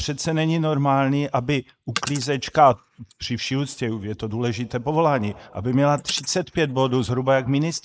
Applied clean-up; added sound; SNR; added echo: neural mask model Resemble Enhance denoiser.